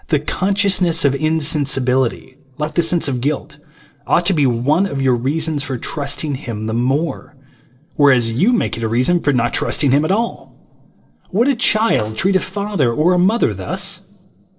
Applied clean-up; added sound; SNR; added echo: neural separator model SepFormer DNS4.